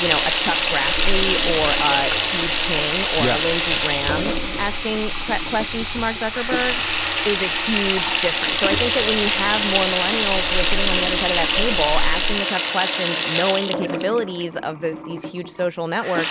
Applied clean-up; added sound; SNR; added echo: none; Sink (filling or washing) / Water tap, faucet + Sink (filling or washing) / Water tap, faucet; -3 dB; none.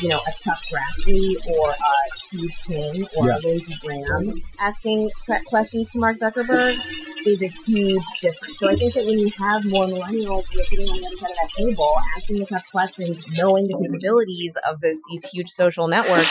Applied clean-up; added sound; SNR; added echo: classical method Wiener filter.